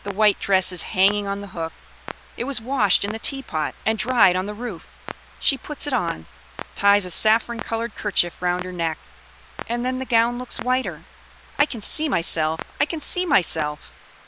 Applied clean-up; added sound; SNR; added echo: none; Clock; 17 dB; none.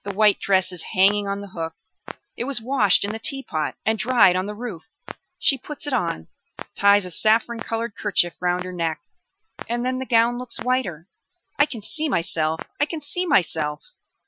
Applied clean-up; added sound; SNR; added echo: classical method Wiener filter.